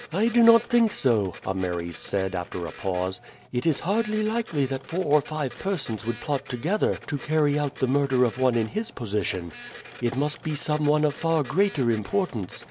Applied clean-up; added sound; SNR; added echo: none; Printer; 20 dB; none.